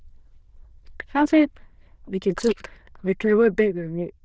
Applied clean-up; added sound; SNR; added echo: neural diffusion model UNIVERSE++.